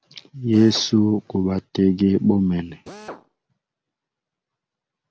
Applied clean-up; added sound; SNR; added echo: none; Drill; 18 dB; none.